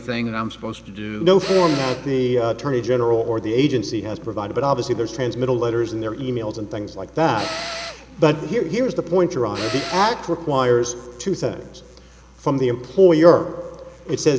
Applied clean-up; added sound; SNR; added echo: none; Tools; 12 dB; none.